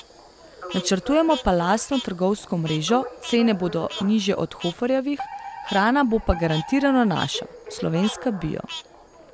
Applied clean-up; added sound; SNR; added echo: none; Frog + Alarm; 13 dB; none.